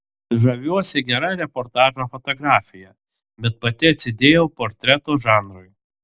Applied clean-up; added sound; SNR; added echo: none; none; none; none.